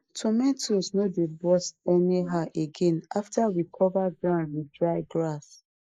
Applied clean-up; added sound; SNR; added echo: neural mask model Resemble Enhance denoiser.